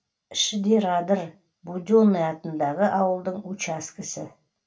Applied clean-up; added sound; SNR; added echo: none; none; none; reverberation time 0.2 s.